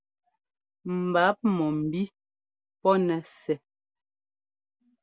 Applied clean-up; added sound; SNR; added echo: none; Bowed string instrument; 20 dB; none.